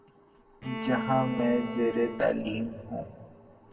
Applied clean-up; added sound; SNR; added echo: none; Bowed string instrument; 7 dB; reverberation time 1.5 s.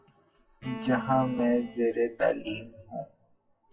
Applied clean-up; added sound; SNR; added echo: classical method WPE with log-MMSE.